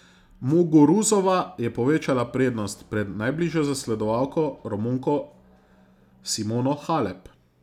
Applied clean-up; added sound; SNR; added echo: none; none; none; none.